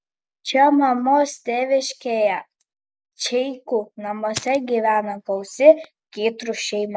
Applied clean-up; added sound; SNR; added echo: none; Fire; 17 dB; none.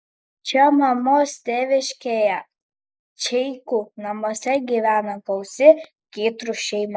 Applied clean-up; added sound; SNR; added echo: neural mask model Resemble Enhance denoiser.